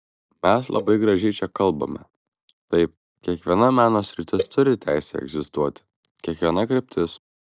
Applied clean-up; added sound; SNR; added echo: neural mask model DeepFilterNet 3.